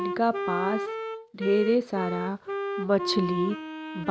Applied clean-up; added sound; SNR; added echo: none; Wind instrument, woodwind instrument; 5 dB; none.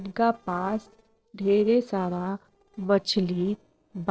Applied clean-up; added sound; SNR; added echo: neural separator model SepFormer DNS4.